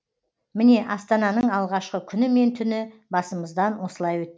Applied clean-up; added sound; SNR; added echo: none; none; none; none.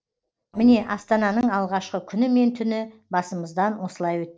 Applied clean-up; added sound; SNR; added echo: neural separator model SepFormer DNS4.